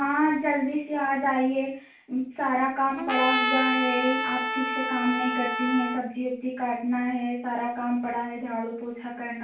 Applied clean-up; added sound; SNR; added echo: none; Trumpet; 1 dB; reverberation time 0.4 s.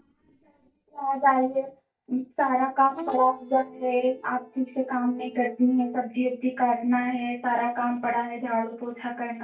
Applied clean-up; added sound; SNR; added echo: neural mask model DeepFilterNet 3.